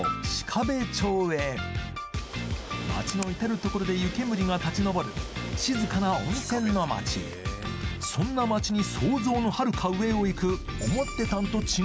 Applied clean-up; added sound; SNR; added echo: none; none; none; none.